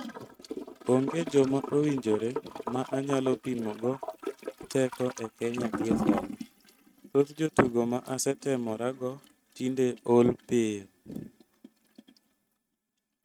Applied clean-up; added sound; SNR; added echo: neural mask model RNNoise.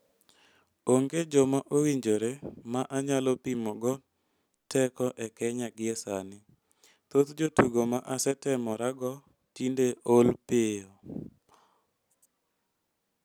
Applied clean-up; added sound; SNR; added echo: none; none; none; none.